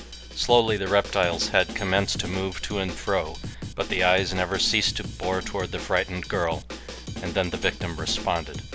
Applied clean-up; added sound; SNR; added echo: none; Drum kit; 11 dB; none.